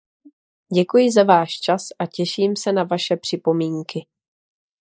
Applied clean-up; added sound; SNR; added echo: neural mask model Resemble Enhance denoiser.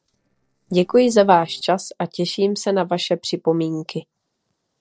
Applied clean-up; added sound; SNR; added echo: neural separator model SepFormer DNS4.